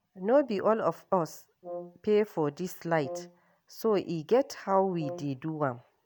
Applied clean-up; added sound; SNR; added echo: none; Brass instrument; 15 dB; none.